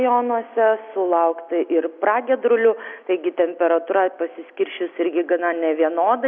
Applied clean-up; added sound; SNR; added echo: none; none; none; none.